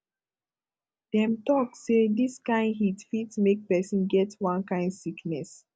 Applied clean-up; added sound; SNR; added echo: none; none; none; none.